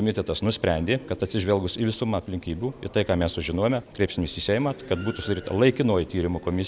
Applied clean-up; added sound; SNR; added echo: none; none; none; none.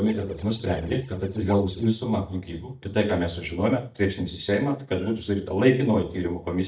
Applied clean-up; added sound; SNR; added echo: neural mask model DeepFilterNet 3.